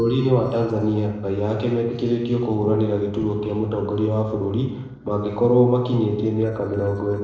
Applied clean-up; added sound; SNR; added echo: neural separator model SepFormer DNS4.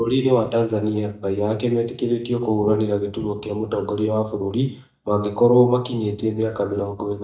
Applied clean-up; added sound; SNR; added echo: neural mask model DeepFilterNet 3.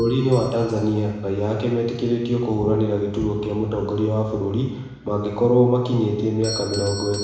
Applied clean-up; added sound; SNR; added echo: none; Doorbell; 19 dB; reverberation time 1.0 s.